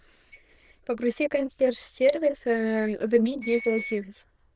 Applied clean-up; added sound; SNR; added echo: neural diffusion model UNIVERSE++.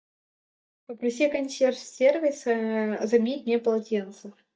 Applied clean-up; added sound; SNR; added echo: neural mask model DeepFilterNet 3.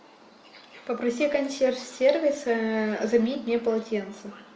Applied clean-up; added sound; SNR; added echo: none; none; none; none.